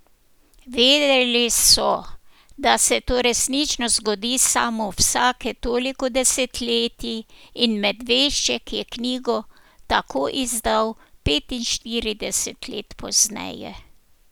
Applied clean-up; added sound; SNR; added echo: none; none; none; none.